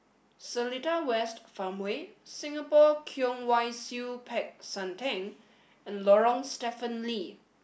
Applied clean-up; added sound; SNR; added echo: none; none; none; none.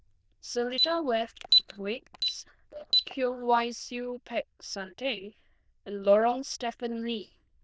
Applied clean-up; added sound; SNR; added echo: neural diffusion model UNIVERSE++.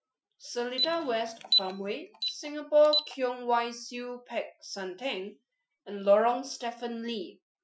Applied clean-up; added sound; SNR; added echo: classical method Wiener filter.